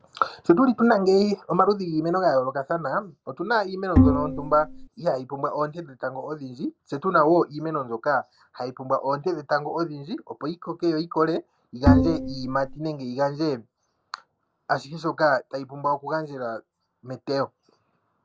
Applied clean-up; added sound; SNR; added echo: none; Bowed string instrument; -4 dB; none.